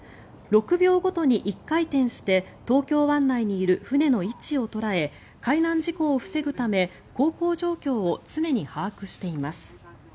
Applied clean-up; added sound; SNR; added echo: none; none; none; none.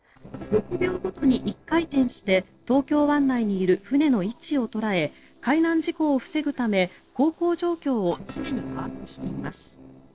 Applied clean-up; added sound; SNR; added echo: neural separator model SepFormer DNS4.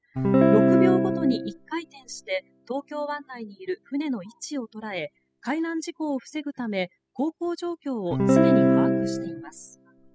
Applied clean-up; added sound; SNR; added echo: classical method spectral subtraction.